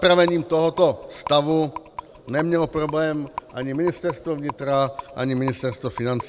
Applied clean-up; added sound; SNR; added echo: none; Rattle; 16 dB; none.